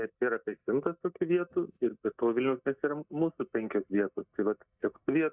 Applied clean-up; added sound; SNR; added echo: neural mask model DeepFilterNet 3.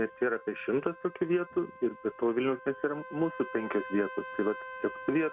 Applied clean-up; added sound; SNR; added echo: none; Trumpet; 14 dB; none.